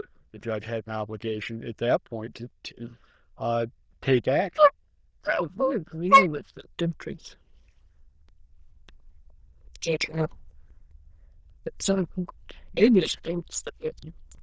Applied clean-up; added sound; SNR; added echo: neural diffusion model UNIVERSE++.